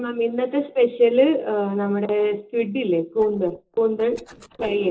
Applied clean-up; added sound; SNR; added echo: neural separator model SepFormer DNS4.